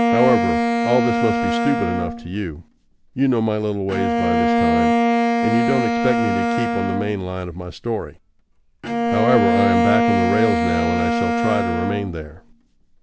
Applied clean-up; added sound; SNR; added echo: none; Bowed string instrument; -3 dB; none.